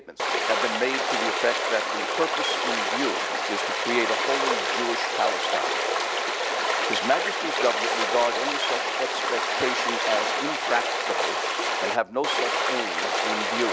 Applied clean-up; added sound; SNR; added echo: none; Stream; -4 dB; none.